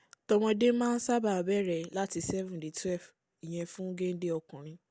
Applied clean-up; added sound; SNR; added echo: none; none; none; none.